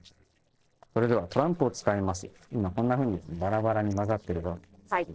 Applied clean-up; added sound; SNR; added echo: neural separator model SepFormer DNS4.